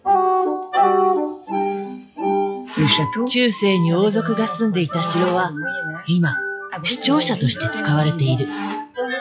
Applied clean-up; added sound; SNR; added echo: classical method log-MMSE.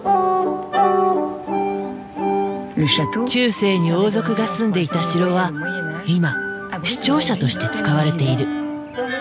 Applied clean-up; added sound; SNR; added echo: none; none; none; none.